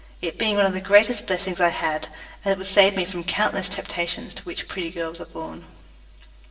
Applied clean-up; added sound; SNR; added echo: none; none; none; reverberation time 0.9 s.